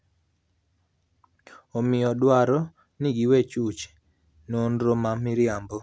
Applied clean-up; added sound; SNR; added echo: none; none; none; none.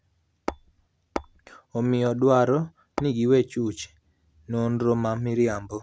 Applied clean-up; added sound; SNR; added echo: none; Tap / Hammer; 10 dB; none.